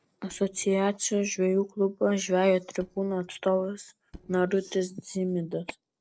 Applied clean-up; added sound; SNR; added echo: neural separator model SepFormer DNS4.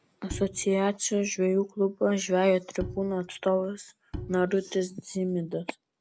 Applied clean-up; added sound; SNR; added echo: none; Bowed string instrument; 15 dB; none.